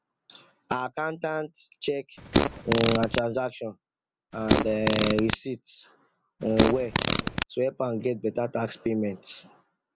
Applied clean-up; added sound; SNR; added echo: none; Fart; -4 dB; none.